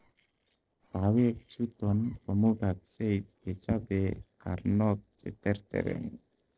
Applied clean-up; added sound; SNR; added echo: neural separator model SepFormer DNS4.